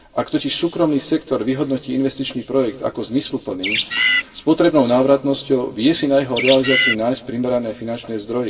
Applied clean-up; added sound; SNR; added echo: none; Bird; -1 dB; reverberation time 2.0 s.